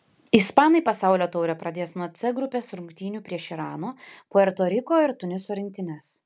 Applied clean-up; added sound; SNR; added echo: none; none; none; none.